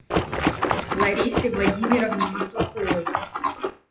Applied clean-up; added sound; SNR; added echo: classical method WPE with log-MMSE.